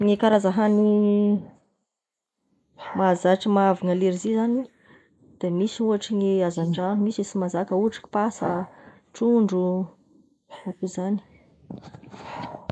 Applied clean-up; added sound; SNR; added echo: neural mask model Resemble Enhance denoiser.